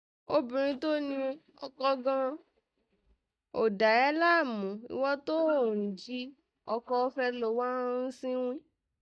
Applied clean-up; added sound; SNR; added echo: neural mask model DeepFilterNet 3.